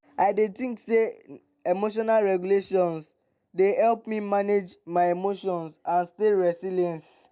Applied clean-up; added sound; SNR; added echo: none; none; none; none.